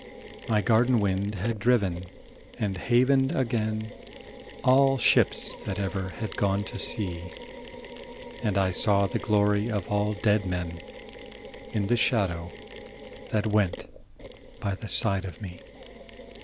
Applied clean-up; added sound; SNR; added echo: none; Mechanisms; 15 dB; none.